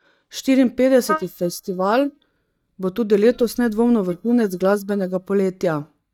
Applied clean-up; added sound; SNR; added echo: neural mask model DeepFilterNet 3.